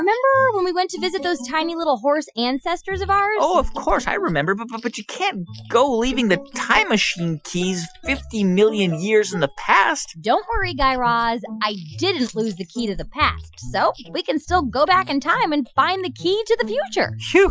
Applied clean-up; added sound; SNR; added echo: classical method Wiener filter.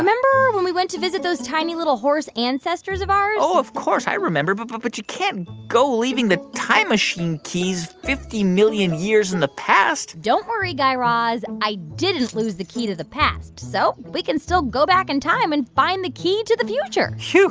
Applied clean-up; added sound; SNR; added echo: none; none; none; none.